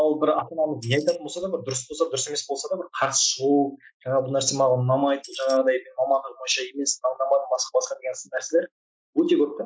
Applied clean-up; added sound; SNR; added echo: classical method Wiener filter.